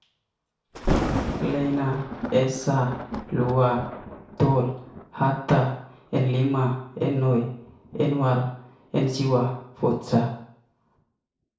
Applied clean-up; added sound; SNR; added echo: none; Thunder; 10 dB; reverberation time 0.6 s.